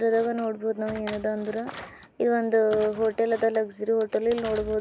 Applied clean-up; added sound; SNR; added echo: none; Thump, thud; 18 dB; none.